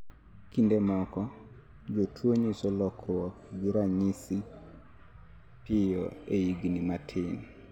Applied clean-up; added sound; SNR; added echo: none; none; none; none.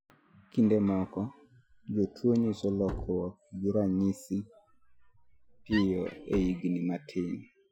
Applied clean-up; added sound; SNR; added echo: classical method Wiener filter.